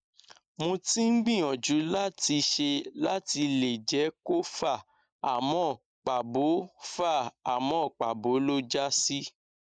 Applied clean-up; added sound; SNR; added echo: neural mask model Resemble Enhance denoiser.